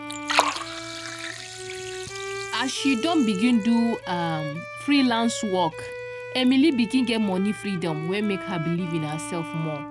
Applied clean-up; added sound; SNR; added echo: none; Bowed string instrument + Liquid; 8 dB; none.